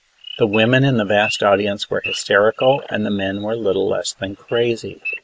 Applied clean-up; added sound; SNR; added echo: neural mask model Resemble Enhance denoiser.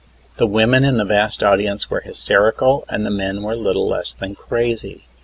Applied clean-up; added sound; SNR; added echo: none; none; none; none.